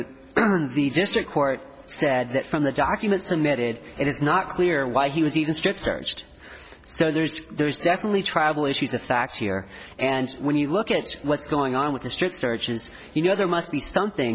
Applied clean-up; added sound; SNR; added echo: none; none; none; none.